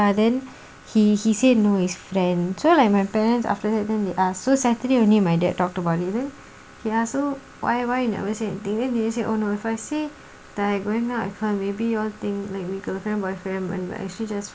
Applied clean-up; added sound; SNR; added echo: none; none; none; none.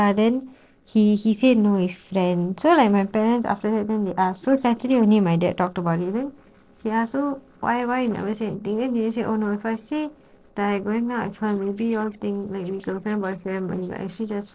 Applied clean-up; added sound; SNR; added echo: neural separator model SepFormer DNS4.